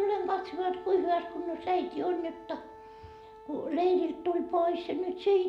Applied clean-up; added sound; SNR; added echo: none; Wind instrument, woodwind instrument; 19 dB; none.